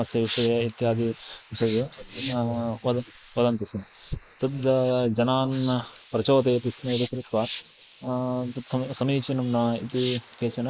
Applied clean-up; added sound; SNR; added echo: neural mask model Resemble Enhance denoiser.